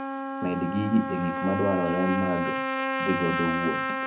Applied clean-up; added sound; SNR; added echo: none; Trumpet; 1 dB; reverberation time 0.4 s.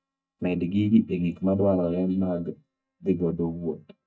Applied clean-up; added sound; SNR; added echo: neural mask model DeepFilterNet 3.